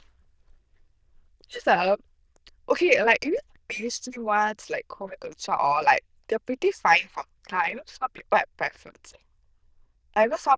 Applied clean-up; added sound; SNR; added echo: neural diffusion model UNIVERSE++.